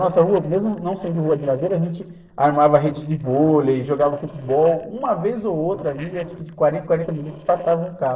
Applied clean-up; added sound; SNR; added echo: neural separator model SepFormer DNS4.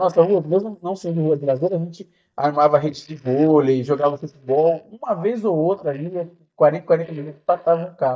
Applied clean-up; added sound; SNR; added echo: neural mask model DeepFilterNet 3.